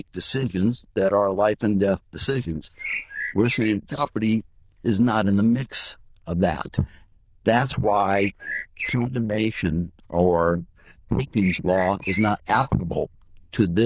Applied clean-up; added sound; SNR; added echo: neural diffusion model UNIVERSE++.